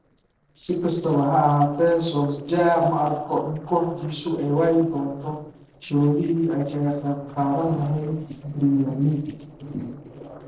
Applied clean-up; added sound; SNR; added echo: neural separator model SepFormer DNS4.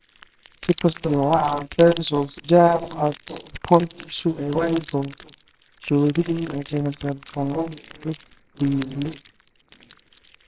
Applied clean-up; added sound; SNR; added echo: neural separator model SepFormer WHAMR!.